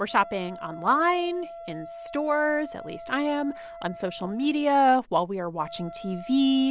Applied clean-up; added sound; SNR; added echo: none; Wind instrument, woodwind instrument; 16 dB; none.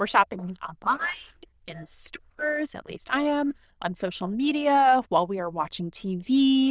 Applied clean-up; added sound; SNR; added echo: neural diffusion model UNIVERSE++.